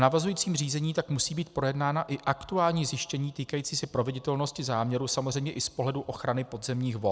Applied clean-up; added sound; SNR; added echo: none; none; none; none.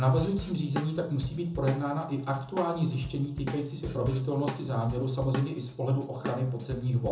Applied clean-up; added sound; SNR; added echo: none; Drum kit; 11 dB; reverberation time 0.6 s.